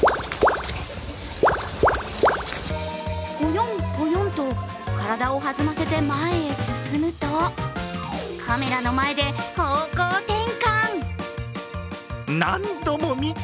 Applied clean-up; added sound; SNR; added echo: none; none; none; none.